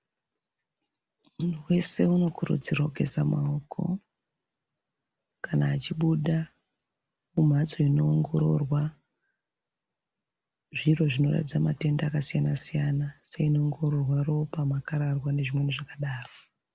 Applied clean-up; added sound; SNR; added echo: none; none; none; none.